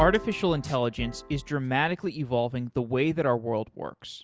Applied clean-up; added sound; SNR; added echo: none; none; none; none.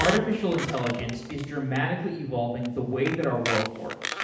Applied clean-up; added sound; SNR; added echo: none; Squeak; 8 dB; reverberation time 0.8 s.